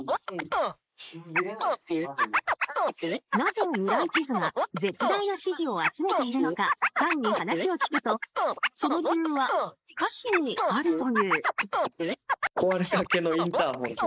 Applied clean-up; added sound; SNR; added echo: neural mask model Resemble Enhance denoiser.